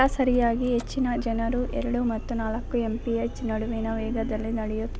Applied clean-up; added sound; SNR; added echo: none; Idling / Engine starting / Door / Car; 6 dB; none.